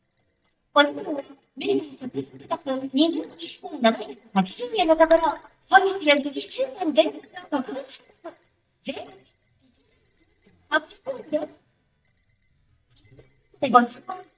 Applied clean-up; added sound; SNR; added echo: neural mask model DeepFilterNet 3.